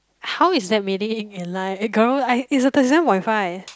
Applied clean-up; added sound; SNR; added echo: none; none; none; none.